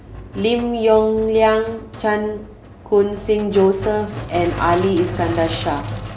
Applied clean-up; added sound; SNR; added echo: none; Sink (filling or washing); 11 dB; none.